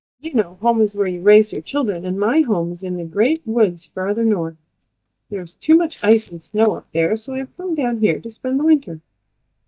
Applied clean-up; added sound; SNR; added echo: neural mask model DeepFilterNet 3.